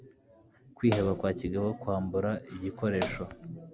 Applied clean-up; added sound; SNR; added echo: none; Hi-hat; 4 dB; none.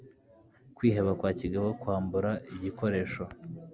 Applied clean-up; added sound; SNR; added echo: none; none; none; none.